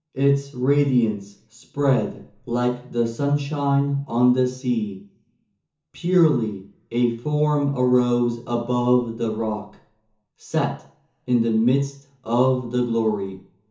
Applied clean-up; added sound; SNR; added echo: none; none; none; reverberation time 0.6 s.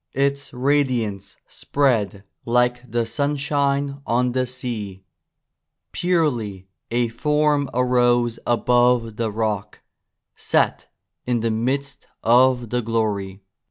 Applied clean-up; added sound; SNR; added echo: none; none; none; none.